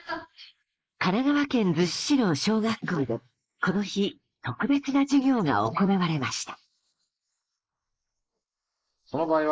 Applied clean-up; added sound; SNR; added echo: neural mask model Resemble Enhance denoiser.